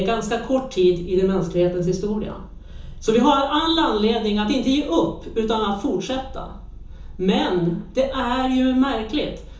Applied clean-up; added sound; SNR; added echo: none; Purr; 15 dB; reverberation time 0.7 s.